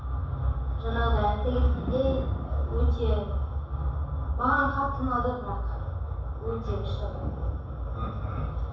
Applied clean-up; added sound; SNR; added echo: none; Thunder; 16 dB; reverberation time 0.7 s.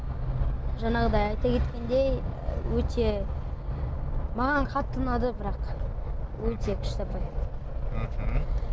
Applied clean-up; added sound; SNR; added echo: none; none; none; none.